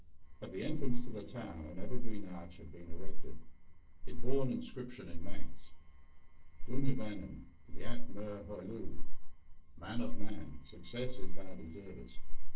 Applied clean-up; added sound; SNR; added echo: neural separator model SepFormer DNS4.